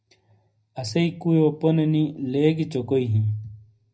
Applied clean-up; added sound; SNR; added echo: none; none; none; reverberation time 0.5 s.